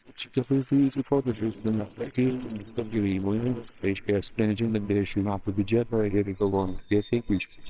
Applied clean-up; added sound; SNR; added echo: neural separator model SepFormer WHAMR!.